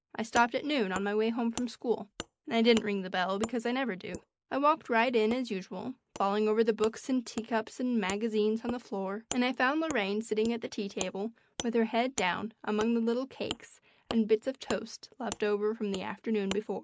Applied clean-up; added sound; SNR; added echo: neural mask model Resemble Enhance denoiser.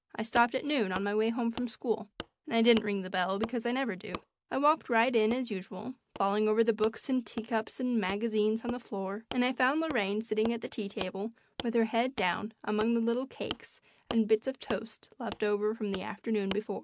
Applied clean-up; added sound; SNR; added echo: none; Wood; 15 dB; none.